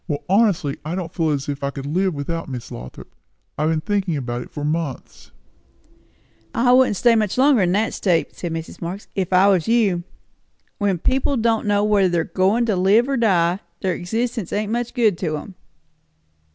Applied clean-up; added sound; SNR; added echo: none; none; none; none.